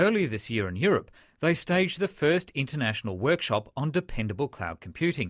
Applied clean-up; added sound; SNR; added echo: none; none; none; none.